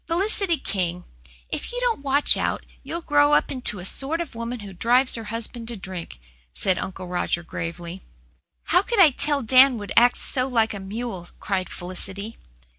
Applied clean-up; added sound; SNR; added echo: none; none; none; none.